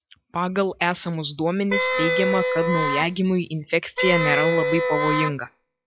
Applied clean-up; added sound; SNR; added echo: classical method log-MMSE.